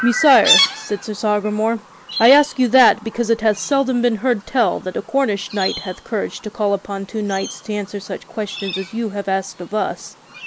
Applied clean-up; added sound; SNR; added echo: none; Chirp, tweet; 9 dB; none.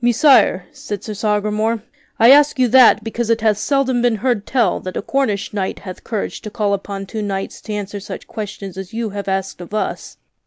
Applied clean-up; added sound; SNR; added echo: none; none; none; none.